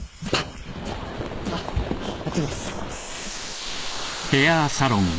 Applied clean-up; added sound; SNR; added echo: neural mask model Resemble Enhance denoiser.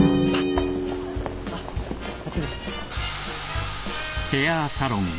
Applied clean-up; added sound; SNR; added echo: none; Drum; 1 dB; none.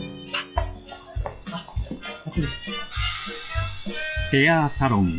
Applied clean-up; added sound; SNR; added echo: classical method log-MMSE.